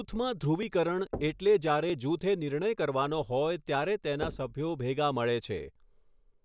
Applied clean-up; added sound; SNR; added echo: none; Knock; 16 dB; none.